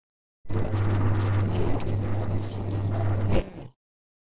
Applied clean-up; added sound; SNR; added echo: neural separator model SepFormer DNS4.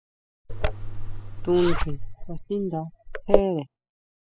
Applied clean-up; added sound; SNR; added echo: classical method spectral subtraction.